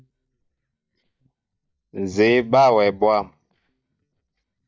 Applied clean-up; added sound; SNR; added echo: neural mask model DeepFilterNet 3.